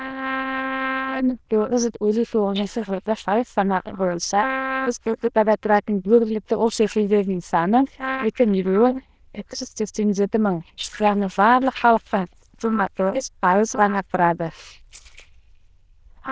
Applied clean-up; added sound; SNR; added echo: neural diffusion model UNIVERSE++.